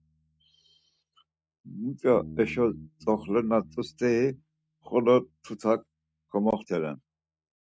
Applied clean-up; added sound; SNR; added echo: neural mask model RNNoise.